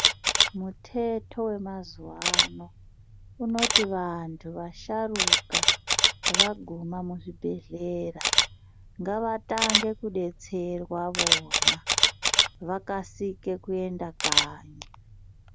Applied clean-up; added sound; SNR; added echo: none; Camera; -5 dB; none.